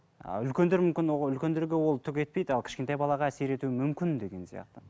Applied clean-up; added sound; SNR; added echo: none; none; none; none.